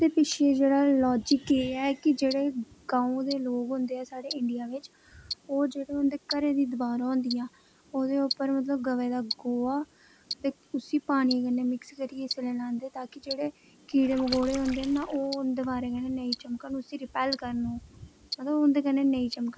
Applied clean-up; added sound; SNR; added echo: none; Tick-tock + Water / Splash, splatter; 15 dB; none.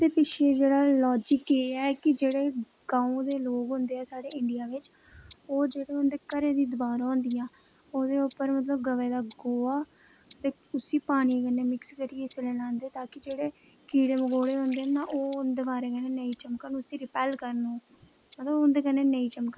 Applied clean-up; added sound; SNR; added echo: neural mask model Resemble Enhance denoiser.